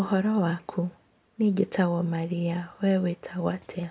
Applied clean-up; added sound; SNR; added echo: none; none; none; none.